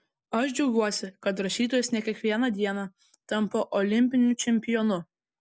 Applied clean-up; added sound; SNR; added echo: none; none; none; none.